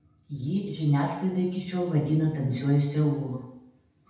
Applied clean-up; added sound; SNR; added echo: none; none; none; reverberation time 0.8 s.